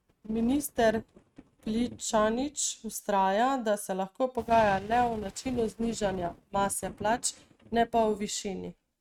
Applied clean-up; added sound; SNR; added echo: neural mask model RNNoise.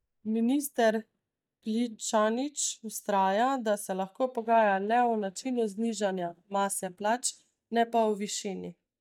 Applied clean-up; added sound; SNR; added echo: neural mask model DeepFilterNet 3.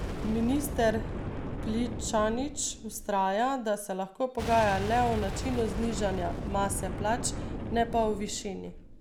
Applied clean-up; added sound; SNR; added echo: none; Boom; 5 dB; none.